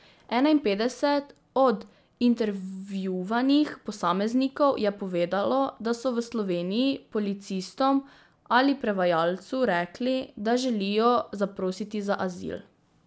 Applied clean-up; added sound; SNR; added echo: none; none; none; none.